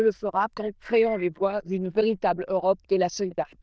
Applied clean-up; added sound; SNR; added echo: neural diffusion model UNIVERSE++.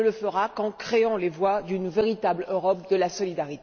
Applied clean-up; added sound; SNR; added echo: none; none; none; none.